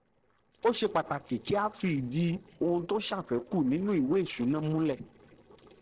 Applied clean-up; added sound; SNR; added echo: neural separator model SepFormer DNS4.